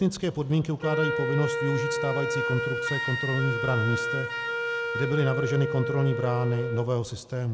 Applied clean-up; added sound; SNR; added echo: none; Wind instrument, woodwind instrument; 3 dB; none.